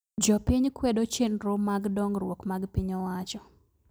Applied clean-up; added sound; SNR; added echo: none; none; none; none.